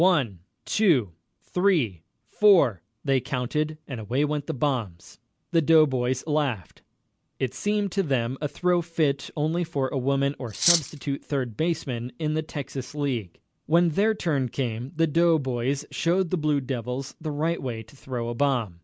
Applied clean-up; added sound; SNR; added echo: none; Cutlery, silverware; 1 dB; none.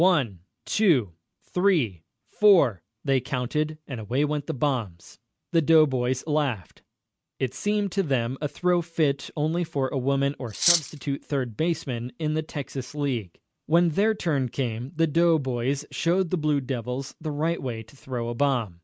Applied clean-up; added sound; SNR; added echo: neural mask model RNNoise.